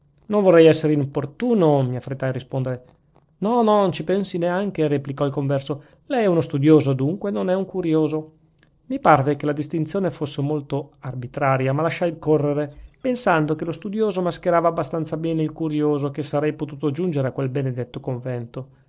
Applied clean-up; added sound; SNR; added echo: neural separator model SepFormer DNS4.